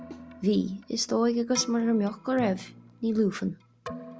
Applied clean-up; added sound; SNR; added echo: none; Keyboard (musical); 17 dB; none.